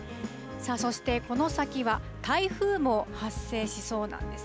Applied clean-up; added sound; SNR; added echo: none; none; none; none.